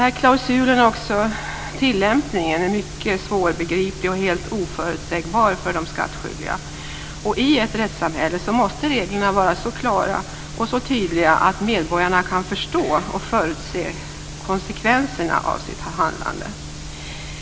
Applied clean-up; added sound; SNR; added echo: none; none; none; none.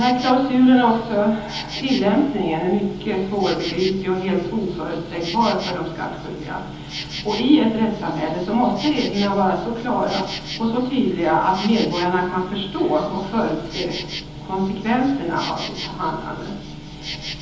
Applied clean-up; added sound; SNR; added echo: none; Insect; 15 dB; reverberation time 1.3 s.